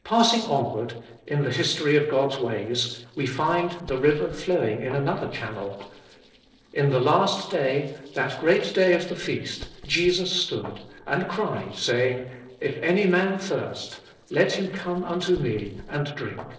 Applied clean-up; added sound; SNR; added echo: neural separator model SepFormer DNS4.